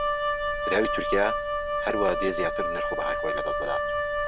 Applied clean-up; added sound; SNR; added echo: none; Wind instrument, woodwind instrument; -2 dB; none.